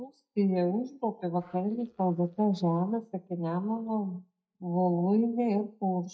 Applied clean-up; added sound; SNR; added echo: neural mask model DeepFilterNet 3.